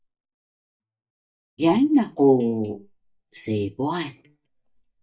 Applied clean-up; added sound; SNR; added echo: neural mask model DeepFilterNet 3.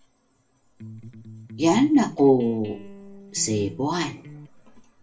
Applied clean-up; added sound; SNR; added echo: none; Electric guitar; 16 dB; reverberation time 0.2 s.